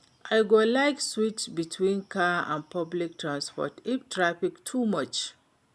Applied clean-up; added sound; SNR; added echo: none; none; none; none.